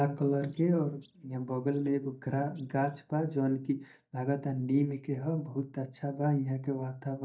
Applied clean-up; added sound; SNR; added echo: neural mask model DeepFilterNet 3.